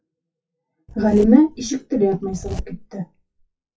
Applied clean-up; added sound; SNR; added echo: classical method WPE with log-MMSE.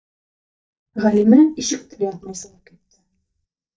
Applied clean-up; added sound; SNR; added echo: neural mask model DeepFilterNet 3.